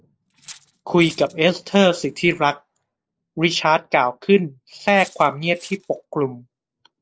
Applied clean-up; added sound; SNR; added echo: neural separator model SepFormer DNS4.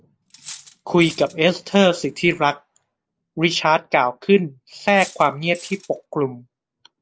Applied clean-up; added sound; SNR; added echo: none; Cutlery, silverware; 20 dB; none.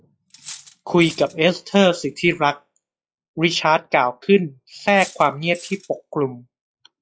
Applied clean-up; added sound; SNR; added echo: classical method log-MMSE.